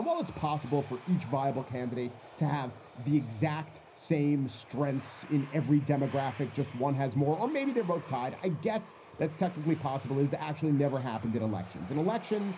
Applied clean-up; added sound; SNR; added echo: none; Aircraft; 19 dB; reverberation time 0.4 s.